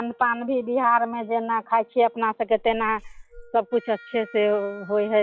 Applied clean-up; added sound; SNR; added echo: classical method log-MMSE.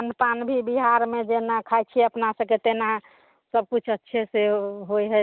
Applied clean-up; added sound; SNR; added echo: none; none; none; none.